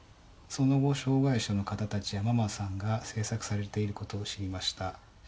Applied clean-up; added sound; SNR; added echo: none; none; none; none.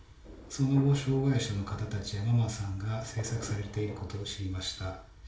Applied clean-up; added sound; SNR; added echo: none; Thunder; 18 dB; reverberation time 0.4 s.